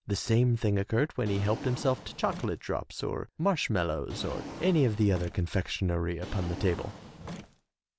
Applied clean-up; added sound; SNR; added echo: none; Drawer open or close; 14 dB; none.